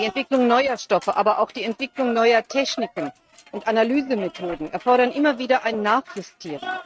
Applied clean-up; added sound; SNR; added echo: neural mask model RNNoise.